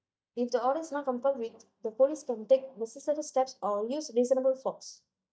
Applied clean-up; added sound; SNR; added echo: neural mask model DeepFilterNet 3.